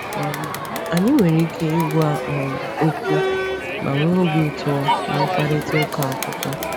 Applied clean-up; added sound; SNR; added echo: none; Crowd; 3 dB; none.